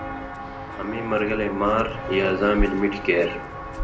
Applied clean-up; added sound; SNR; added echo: none; Walk, footsteps; 6 dB; reverberation time 0.5 s.